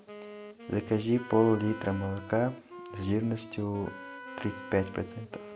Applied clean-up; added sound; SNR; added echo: none; Wind instrument, woodwind instrument + Wind instrument, woodwind instrument; 14 dB; none.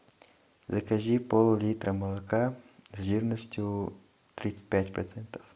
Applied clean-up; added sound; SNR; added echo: none; none; none; none.